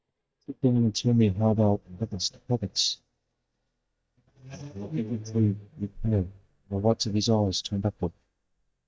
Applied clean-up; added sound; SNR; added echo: neural mask model DeepFilterNet 3.